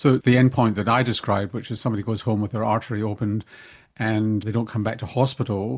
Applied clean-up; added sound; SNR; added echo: none; none; none; none.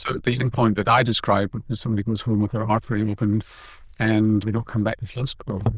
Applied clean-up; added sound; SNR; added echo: neural diffusion model UNIVERSE++.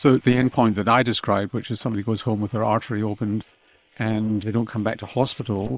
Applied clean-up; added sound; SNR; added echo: neural separator model SepFormer WHAM!.